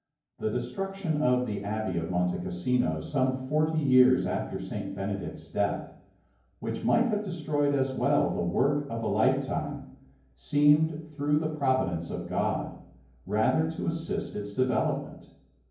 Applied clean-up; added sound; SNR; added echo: none; none; none; reverberation time 0.9 s.